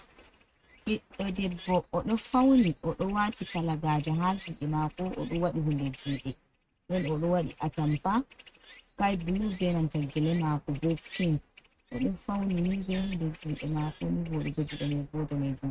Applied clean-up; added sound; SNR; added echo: neural mask model RNNoise.